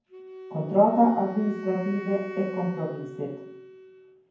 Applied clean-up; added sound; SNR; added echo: none; Wind instrument, woodwind instrument; 12 dB; reverberation time 0.9 s.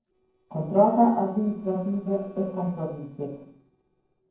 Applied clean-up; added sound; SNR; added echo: neural separator model SepFormer DNS4.